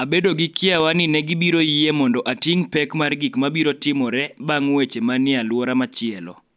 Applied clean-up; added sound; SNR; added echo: none; none; none; none.